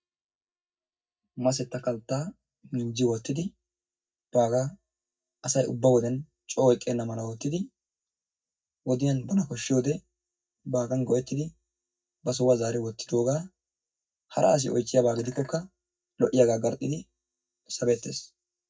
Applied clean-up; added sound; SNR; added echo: neural mask model DeepFilterNet 3.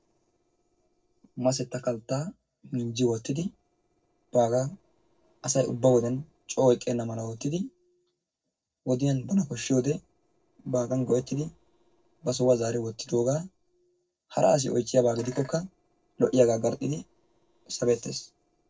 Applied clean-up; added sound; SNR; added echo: neural separator model SepFormer DNS4.